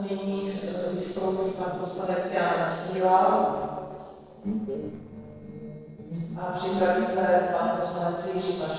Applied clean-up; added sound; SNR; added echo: neural separator model SepFormer DNS4.